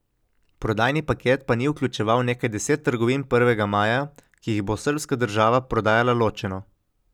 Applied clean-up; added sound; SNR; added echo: none; none; none; none.